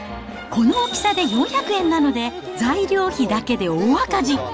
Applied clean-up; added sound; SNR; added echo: none; none; none; none.